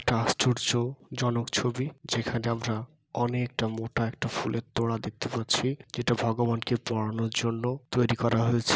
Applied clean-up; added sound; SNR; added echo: none; none; none; none.